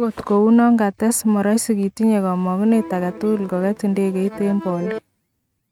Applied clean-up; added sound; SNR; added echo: neural mask model RNNoise.